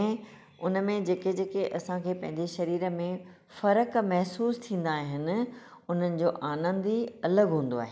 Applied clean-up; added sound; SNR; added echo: none; none; none; none.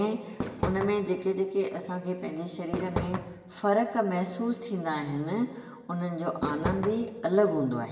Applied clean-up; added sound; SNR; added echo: none; Fireworks; 7 dB; reverberation time 1.9 s.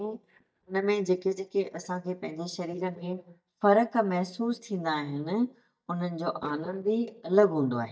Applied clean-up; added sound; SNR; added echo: neural mask model DeepFilterNet 3.